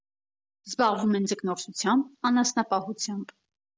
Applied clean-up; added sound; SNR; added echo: none; none; none; none.